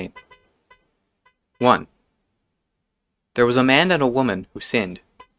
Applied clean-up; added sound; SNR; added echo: neural mask model RNNoise.